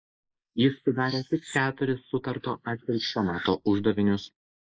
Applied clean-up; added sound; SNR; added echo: neural mask model Resemble Enhance denoiser.